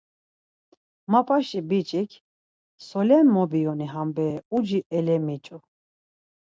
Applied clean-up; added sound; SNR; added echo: none; none; none; none.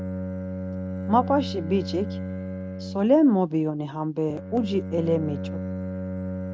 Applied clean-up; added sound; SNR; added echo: none; Bowed string instrument; 7 dB; none.